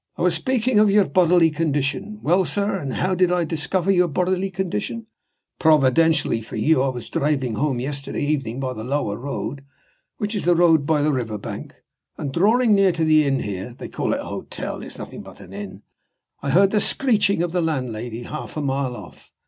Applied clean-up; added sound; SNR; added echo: none; none; none; none.